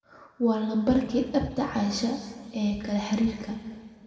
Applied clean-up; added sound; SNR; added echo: none; none; none; reverberation time 1.8 s.